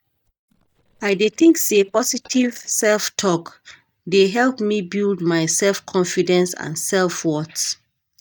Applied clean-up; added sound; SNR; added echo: neural mask model DeepFilterNet 3.